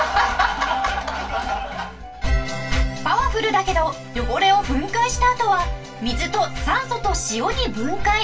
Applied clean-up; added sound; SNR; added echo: none; none; none; reverberation time 0.2 s.